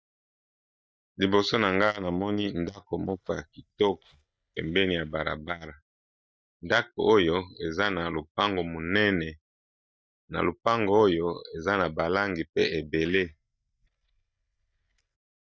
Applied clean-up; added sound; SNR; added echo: neural mask model DeepFilterNet 3.